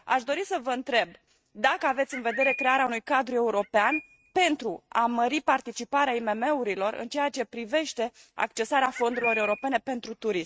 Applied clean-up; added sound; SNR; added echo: neural mask model RNNoise.